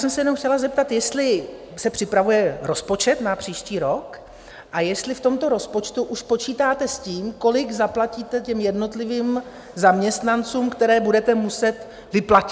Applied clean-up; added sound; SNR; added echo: none; none; none; none.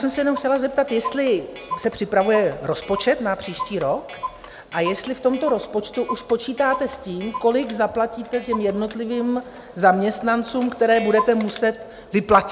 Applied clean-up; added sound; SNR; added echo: none; Clock; 14 dB; none.